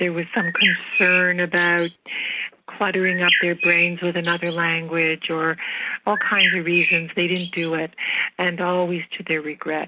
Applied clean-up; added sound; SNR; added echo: none; Bird; -1 dB; none.